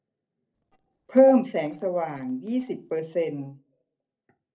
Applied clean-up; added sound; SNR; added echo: neural separator model SepFormer DNS4.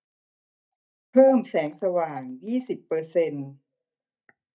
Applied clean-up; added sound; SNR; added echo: neural mask model DeepFilterNet 3.